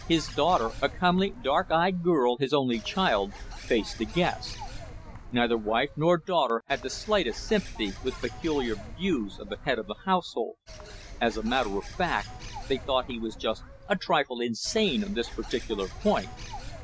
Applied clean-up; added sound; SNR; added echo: none; Bird; 13 dB; none.